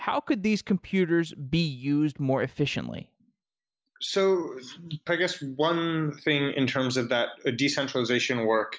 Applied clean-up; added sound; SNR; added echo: none; none; none; none.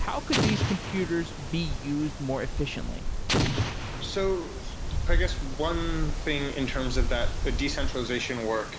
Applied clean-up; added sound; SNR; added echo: none; Wind + Explosion; -2 dB; none.